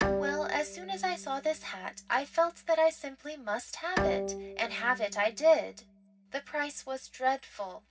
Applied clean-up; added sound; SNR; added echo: none; Bowed string instrument; 7 dB; reverberation time 0.4 s.